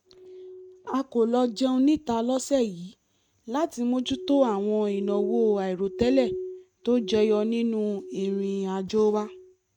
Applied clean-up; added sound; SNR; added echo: neural mask model RNNoise.